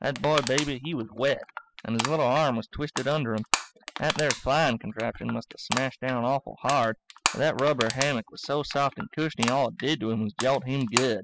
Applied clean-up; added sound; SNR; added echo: classical method spectral subtraction.